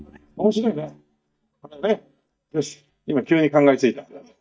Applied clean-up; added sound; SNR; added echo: neural mask model DeepFilterNet 3.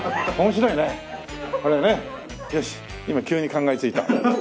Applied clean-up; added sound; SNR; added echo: none; none; none; none.